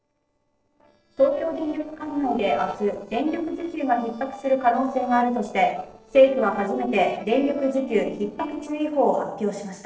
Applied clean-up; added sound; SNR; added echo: neural separator model SepFormer DNS4.